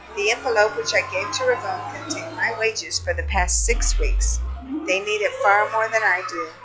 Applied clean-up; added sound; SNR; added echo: classical method log-MMSE.